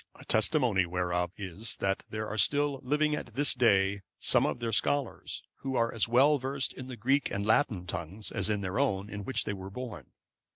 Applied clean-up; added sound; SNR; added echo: none; none; none; none.